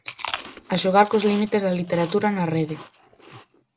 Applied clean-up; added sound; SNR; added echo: none; Chewing, mastication; 16 dB; none.